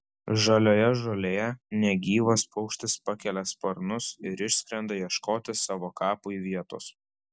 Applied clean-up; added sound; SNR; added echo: none; none; none; none.